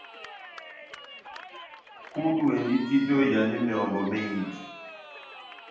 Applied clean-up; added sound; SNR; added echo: none; Cheering; 15 dB; reverberation time 0.9 s.